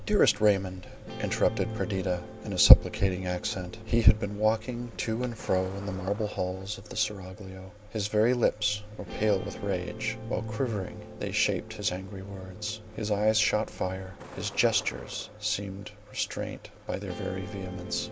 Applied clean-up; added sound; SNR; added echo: none; Guitar + Truck; 14 dB; none.